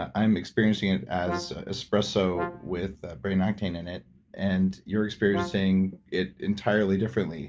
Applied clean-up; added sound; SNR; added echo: none; Brass instrument; 11 dB; none.